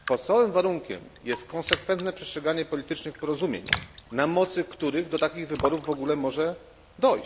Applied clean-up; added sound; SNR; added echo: none; Raindrop; 11 dB; none.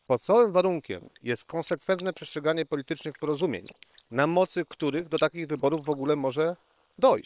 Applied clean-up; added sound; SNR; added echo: neural separator model SepFormer WHAM!.